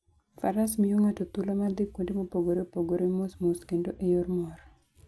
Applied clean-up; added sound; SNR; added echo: none; none; none; none.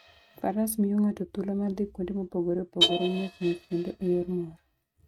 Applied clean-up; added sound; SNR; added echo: neural mask model RNNoise.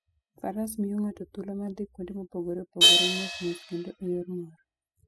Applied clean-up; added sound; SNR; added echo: classical method spectral subtraction.